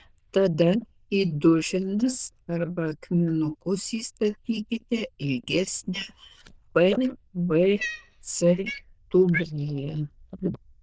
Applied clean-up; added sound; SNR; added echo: neural diffusion model UNIVERSE++.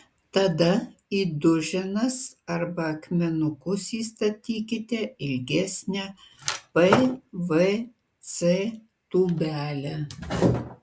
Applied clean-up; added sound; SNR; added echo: none; none; none; none.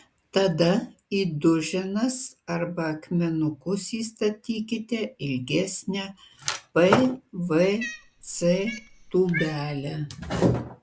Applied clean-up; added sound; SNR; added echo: none; Cat; 13 dB; none.